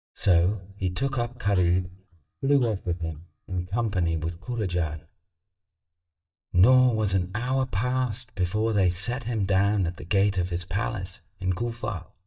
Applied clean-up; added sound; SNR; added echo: neural mask model DeepFilterNet 3.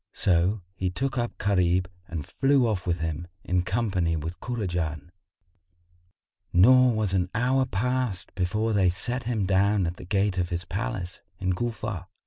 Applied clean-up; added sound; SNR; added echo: none; none; none; none.